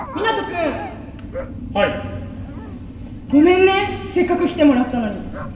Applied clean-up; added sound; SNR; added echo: none; Dog; 17 dB; reverberation time 1.8 s.